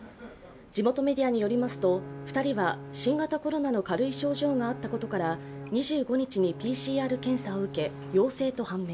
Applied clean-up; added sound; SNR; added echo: none; Bowed string instrument; 13 dB; none.